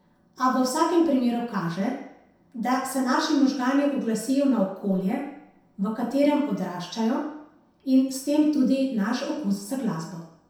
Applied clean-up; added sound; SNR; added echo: none; none; none; reverberation time 0.7 s.